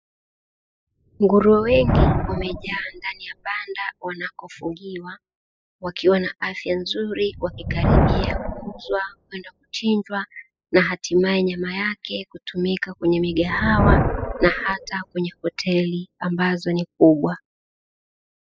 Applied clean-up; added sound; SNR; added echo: classical method spectral subtraction.